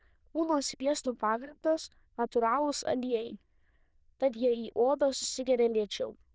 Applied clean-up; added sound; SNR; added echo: neural diffusion model UNIVERSE++.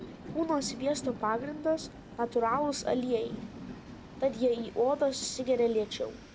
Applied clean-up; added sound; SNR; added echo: none; Train; 13 dB; none.